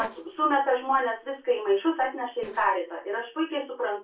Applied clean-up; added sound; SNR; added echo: neural separator model SepFormer DNS4.